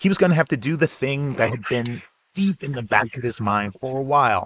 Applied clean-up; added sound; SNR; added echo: neural mask model Resemble Enhance denoiser.